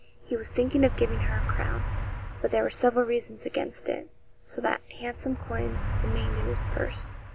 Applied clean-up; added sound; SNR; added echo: none; Motor vehicle (road); 2 dB; none.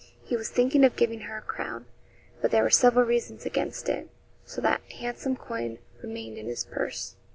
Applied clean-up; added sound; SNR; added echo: none; none; none; none.